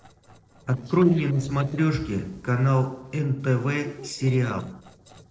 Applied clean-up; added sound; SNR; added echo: neural separator model SepFormer DNS4.